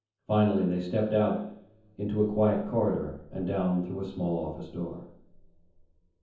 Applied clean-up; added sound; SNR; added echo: none; none; none; reverberation time 0.7 s.